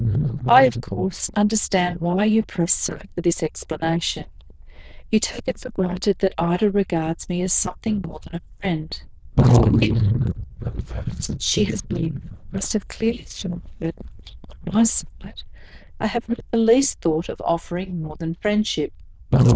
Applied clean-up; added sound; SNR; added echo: neural diffusion model UNIVERSE++.